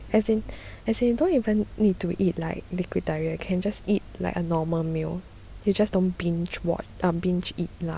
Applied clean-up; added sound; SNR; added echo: none; none; none; none.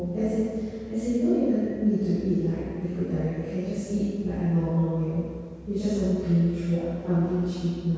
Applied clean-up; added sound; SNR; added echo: none; none; none; reverberation time 2.0 s.